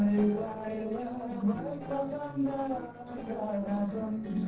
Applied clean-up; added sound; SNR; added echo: neural separator model SepFormer DNS4.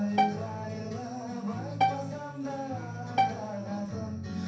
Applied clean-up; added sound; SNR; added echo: none; Bowed string instrument; -1 dB; reverberation time 0.7 s.